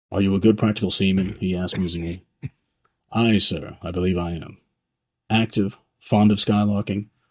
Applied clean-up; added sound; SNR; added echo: neural mask model DeepFilterNet 3.